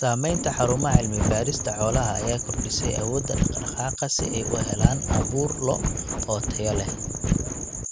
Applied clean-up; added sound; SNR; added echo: none; Wind; 1 dB; none.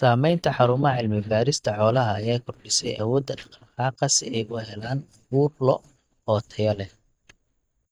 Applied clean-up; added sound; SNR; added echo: neural mask model DeepFilterNet 3.